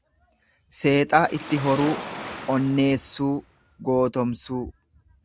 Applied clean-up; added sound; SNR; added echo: none; Waves, surf; 12 dB; none.